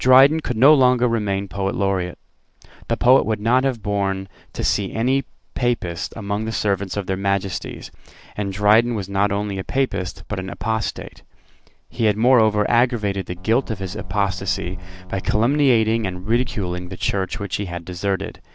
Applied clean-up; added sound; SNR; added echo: neural separator model SepFormer DNS4.